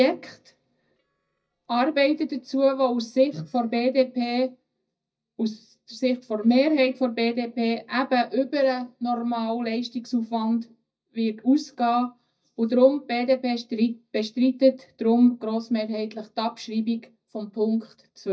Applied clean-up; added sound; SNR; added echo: neural mask model DeepFilterNet 3.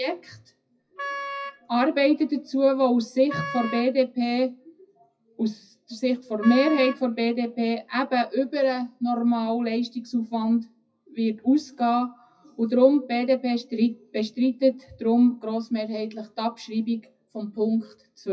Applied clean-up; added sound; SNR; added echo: classical method WPE with log-MMSE.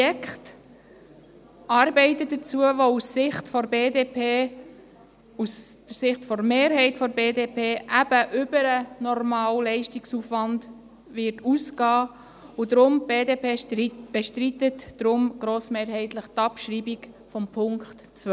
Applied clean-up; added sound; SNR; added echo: none; none; none; none.